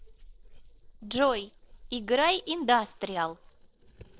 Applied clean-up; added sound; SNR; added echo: neural separator model SepFormer DNS4.